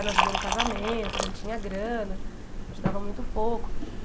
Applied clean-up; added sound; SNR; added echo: none; Liquid; -5 dB; none.